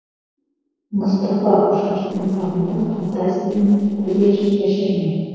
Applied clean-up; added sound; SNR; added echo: neural separator model SepFormer DNS4.